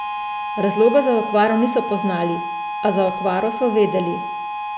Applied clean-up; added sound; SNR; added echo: none; Harmonica; 6 dB; none.